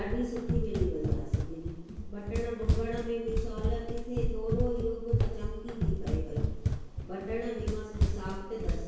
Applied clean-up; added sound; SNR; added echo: none; Run; -5 dB; reverberation time 1.0 s.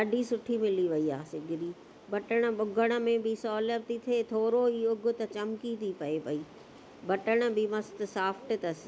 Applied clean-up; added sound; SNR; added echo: none; none; none; none.